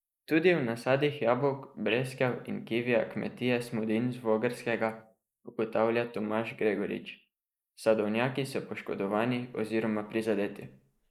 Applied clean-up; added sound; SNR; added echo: neural mask model Resemble Enhance denoiser.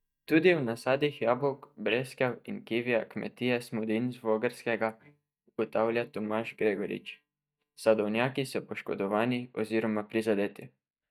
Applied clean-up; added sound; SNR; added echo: neural mask model DeepFilterNet 3.